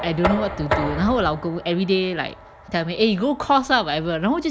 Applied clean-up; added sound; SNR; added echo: none; Knock; 8 dB; none.